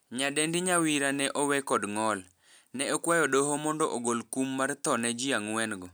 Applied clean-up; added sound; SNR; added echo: none; none; none; none.